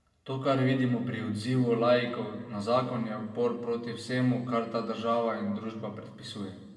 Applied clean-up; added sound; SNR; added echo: none; none; none; reverberation time 1.3 s.